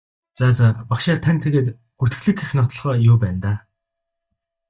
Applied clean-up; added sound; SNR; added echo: neural mask model DeepFilterNet 3.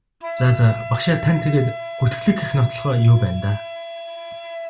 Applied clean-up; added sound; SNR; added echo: none; Wind instrument, woodwind instrument; 12 dB; none.